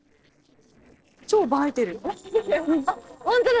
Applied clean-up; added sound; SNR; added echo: neural separator model SepFormer DNS4.